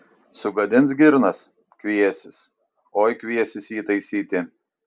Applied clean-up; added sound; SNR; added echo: none; none; none; none.